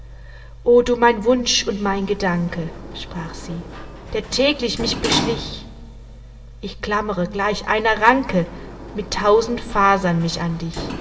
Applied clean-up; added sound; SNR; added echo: none; Sliding door; 13 dB; reverberation time 2.6 s.